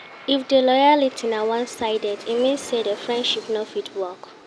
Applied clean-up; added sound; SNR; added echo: none; Aircraft; 18 dB; none.